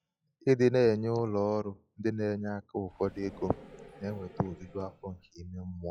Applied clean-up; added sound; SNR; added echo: classical method log-MMSE.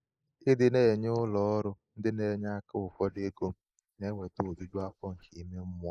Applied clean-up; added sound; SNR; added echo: neural mask model Resemble Enhance denoiser.